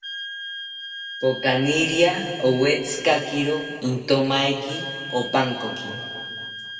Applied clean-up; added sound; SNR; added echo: none; Wind instrument, woodwind instrument; 11 dB; reverberation time 2.1 s.